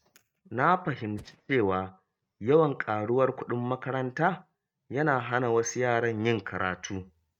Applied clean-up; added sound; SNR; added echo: neural mask model RNNoise.